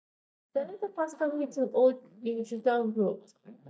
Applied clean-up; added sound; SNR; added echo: neural mask model DeepFilterNet 3.